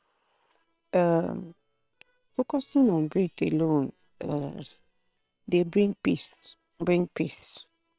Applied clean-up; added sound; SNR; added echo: neural separator model SepFormer WHAM!.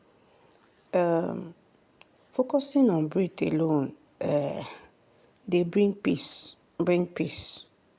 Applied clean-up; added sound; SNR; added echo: none; none; none; none.